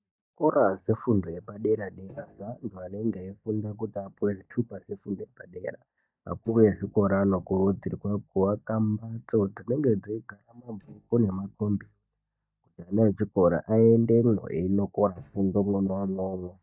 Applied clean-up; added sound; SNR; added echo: neural mask model DeepFilterNet 3.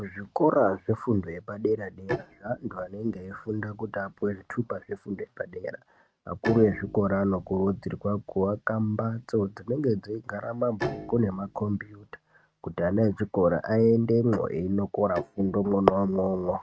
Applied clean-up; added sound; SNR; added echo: neural mask model RNNoise.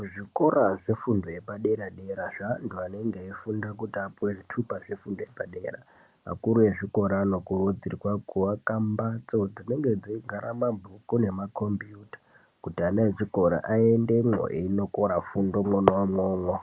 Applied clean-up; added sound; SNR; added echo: none; none; none; none.